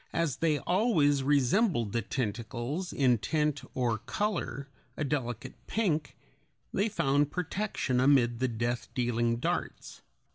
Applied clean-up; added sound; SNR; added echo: none; none; none; none.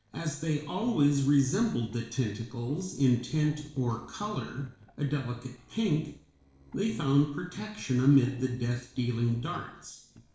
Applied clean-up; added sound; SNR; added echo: neural separator model SepFormer DNS4.